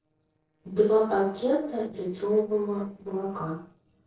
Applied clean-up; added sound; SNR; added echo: neural separator model SepFormer DNS4.